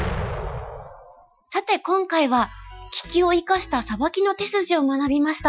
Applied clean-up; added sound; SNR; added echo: classical method Wiener filter.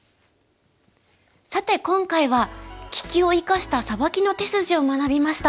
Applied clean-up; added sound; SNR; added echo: none; none; none; none.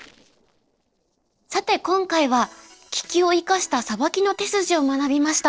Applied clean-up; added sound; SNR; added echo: neural separator model SepFormer DNS4.